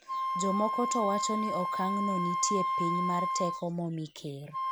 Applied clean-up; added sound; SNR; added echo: none; Wind instrument, woodwind instrument; -1 dB; none.